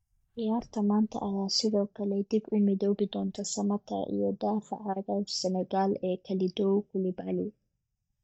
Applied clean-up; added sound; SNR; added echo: neural mask model DeepFilterNet 3.